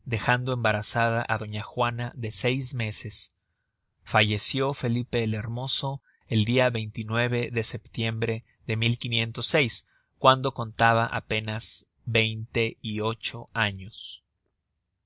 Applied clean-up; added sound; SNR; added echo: none; none; none; none.